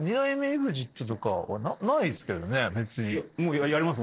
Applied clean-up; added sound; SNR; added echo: neural separator model SepFormer DNS4.